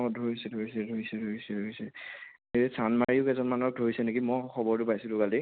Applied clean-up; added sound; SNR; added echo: none; none; none; none.